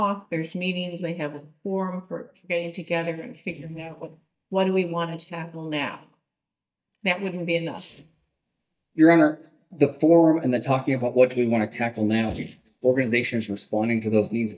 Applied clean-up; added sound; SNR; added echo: neural mask model DeepFilterNet 3.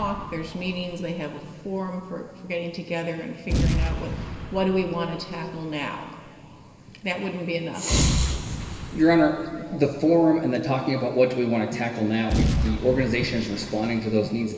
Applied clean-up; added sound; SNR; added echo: none; Boom; 5 dB; reverberation time 2.5 s.